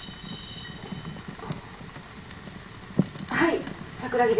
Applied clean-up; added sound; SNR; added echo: none; Fire; 5 dB; reverberation time 0.3 s.